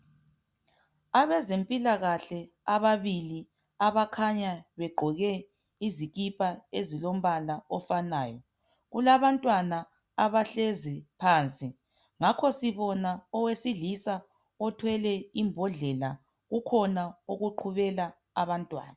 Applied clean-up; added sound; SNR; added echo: none; none; none; none.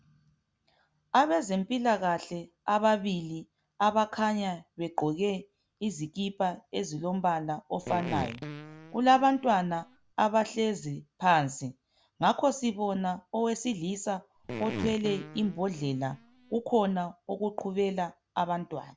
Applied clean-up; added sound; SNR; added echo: none; Fart; 11 dB; none.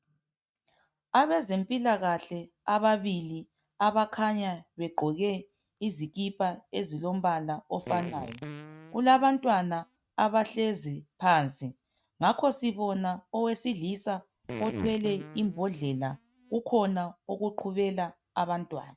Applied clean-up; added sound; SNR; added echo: neural mask model RNNoise.